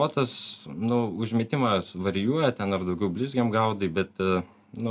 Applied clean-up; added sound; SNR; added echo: none; none; none; none.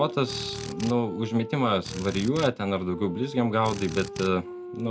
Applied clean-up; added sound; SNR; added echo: none; Drill + Wind instrument, woodwind instrument; 11 dB; none.